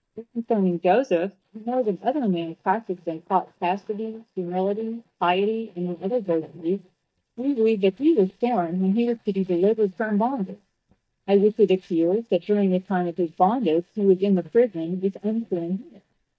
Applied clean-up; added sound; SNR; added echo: neural mask model DeepFilterNet 3.